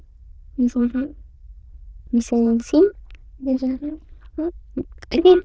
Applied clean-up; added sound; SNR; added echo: neural diffusion model UNIVERSE++.